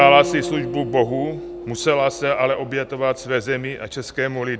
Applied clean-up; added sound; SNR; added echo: none; Acoustic guitar; 11 dB; none.